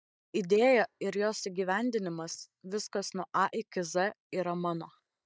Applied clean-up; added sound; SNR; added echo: neural mask model DeepFilterNet 3.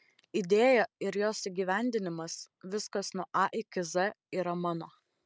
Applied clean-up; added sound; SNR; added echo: none; none; none; none.